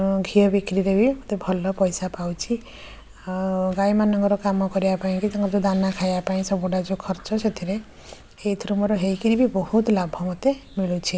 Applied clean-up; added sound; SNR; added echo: none; none; none; none.